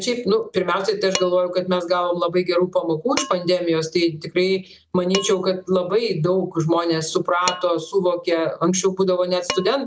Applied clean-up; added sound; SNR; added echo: none; Dishes, pots, and pans; 15 dB; none.